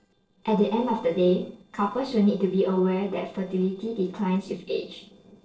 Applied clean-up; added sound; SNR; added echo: neural separator model SepFormer DNS4.